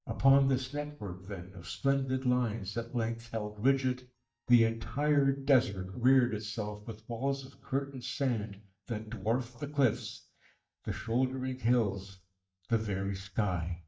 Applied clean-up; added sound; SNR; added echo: neural mask model DeepFilterNet 3.